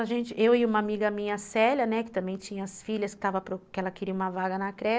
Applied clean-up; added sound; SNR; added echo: none; none; none; none.